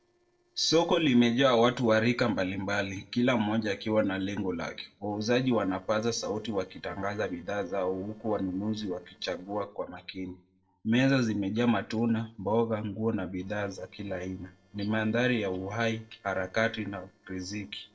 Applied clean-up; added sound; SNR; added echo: neural separator model SepFormer DNS4.